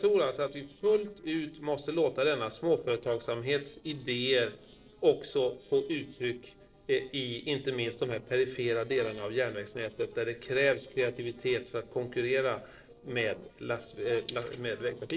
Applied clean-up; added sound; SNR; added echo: neural separator model SepFormer DNS4.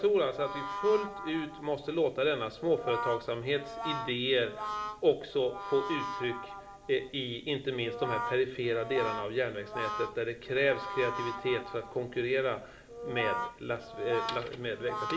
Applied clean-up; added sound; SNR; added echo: none; Brass instrument; 8 dB; reverberation time 2.0 s.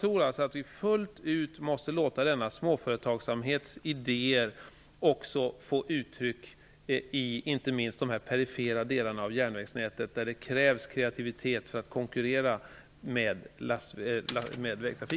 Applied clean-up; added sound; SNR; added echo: none; none; none; none.